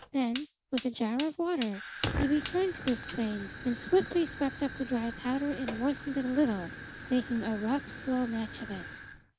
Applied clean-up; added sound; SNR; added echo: none; Fire; 10 dB; none.